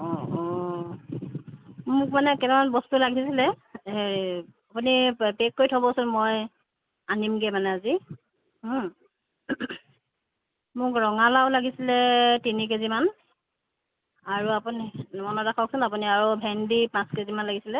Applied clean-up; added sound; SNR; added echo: none; none; none; none.